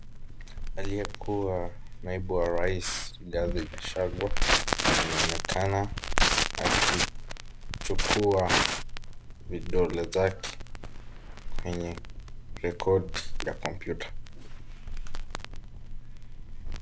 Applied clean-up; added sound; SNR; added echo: none; Crackle; -3 dB; none.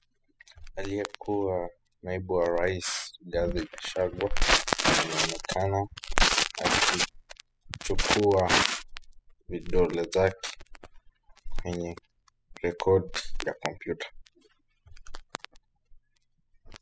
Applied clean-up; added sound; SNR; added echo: classical method spectral subtraction.